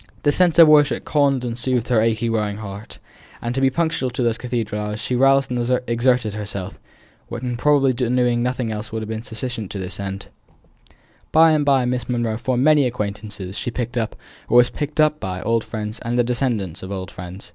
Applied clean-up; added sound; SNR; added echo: none; none; none; none.